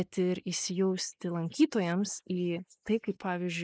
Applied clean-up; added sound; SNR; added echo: neural mask model Resemble Enhance denoiser.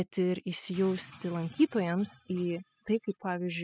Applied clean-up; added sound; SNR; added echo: classical method spectral subtraction.